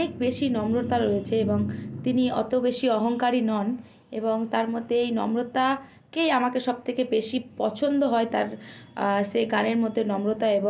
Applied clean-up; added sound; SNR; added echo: none; none; none; none.